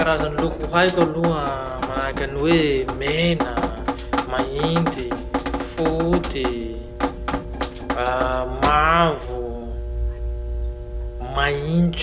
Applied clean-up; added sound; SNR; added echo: none; Drip; 3 dB; none.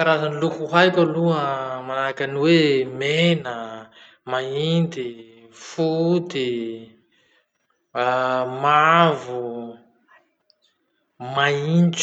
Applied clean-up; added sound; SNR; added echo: none; none; none; none.